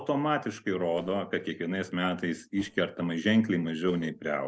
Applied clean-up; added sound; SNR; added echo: neural separator model SepFormer DNS4.